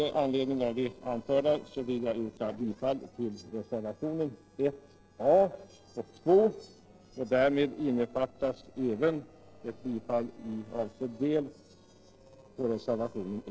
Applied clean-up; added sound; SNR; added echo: neural separator model SepFormer DNS4.